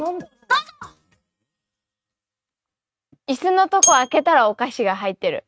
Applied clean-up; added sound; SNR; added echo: neural mask model RNNoise.